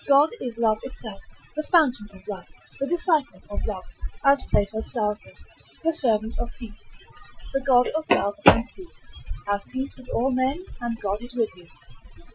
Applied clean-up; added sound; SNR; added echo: classical method Wiener filter.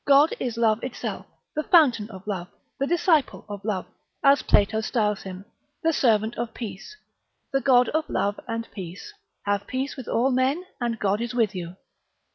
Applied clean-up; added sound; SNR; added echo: none; none; none; none.